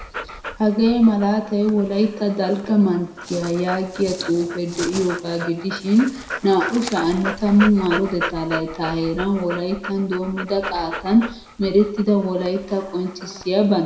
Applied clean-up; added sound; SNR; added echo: none; Dog; 12 dB; reverberation time 0.6 s.